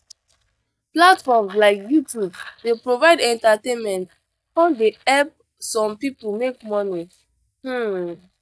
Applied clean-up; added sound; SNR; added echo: neural mask model DeepFilterNet 3.